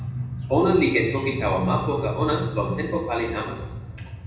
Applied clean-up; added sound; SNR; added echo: none; none; none; reverberation time 0.9 s.